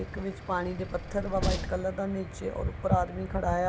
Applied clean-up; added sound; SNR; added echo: none; Train; 7 dB; none.